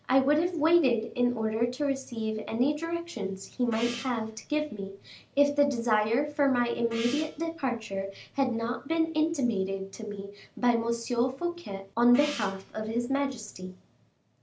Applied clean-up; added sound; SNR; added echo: none; Gong; 15 dB; none.